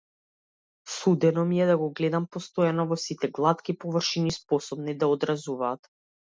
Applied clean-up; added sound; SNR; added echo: none; none; none; none.